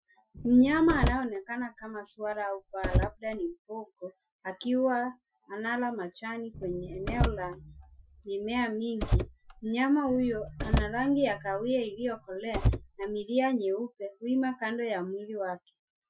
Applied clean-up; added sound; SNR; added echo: classical method Wiener filter.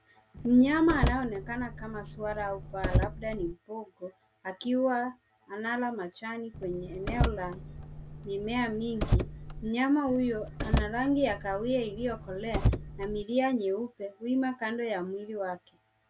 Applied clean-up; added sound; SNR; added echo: none; Car; 2 dB; none.